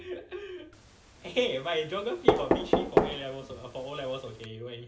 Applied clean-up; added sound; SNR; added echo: none; Knock; -5 dB; reverberation time 0.7 s.